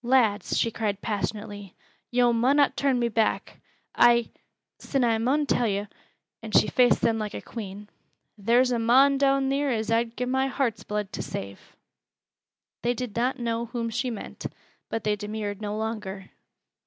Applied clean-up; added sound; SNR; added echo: none; none; none; none.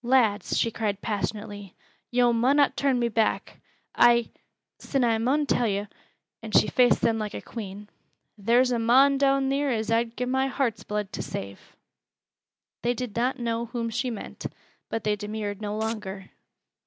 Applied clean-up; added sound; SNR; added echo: none; Domestic sounds, home sounds; 19 dB; none.